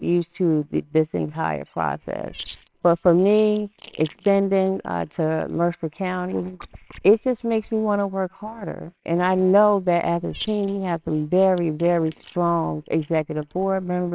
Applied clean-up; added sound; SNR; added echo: neural separator model SepFormer WHAMR!.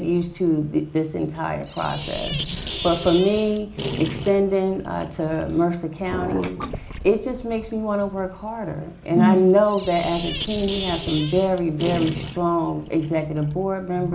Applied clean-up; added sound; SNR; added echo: none; Sink (filling or washing); 11 dB; reverberation time 0.4 s.